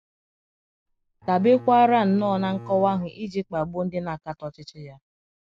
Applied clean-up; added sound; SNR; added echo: none; Bowed string instrument; 17 dB; none.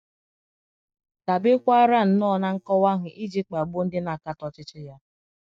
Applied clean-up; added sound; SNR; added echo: neural mask model DeepFilterNet 3.